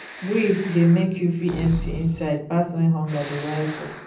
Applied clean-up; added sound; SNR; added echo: none; Breathing; 12 dB; reverberation time 0.6 s.